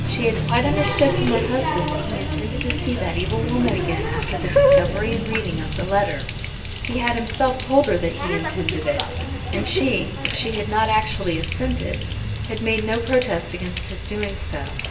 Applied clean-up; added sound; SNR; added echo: none; Water tap, faucet; 0 dB; reverberation time 1.3 s.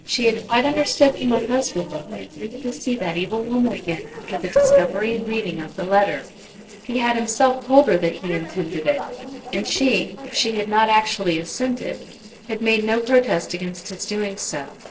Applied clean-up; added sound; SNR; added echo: neural separator model SepFormer DNS4.